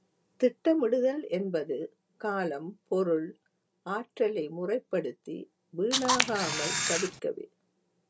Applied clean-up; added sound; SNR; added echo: none; Camera; -2 dB; none.